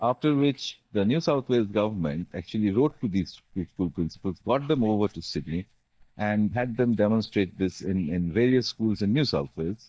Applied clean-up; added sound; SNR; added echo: neural mask model DeepFilterNet 3.